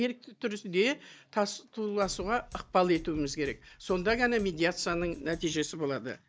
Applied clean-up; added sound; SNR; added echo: neural mask model DeepFilterNet 3.